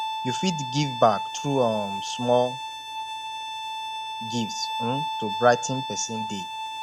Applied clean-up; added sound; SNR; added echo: none; Bowed string instrument; 5 dB; none.